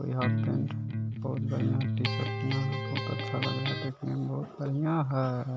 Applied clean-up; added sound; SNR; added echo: none; Electric guitar; 0 dB; none.